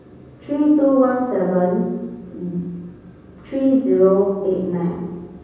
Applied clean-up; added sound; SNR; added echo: none; none; none; reverberation time 1.1 s.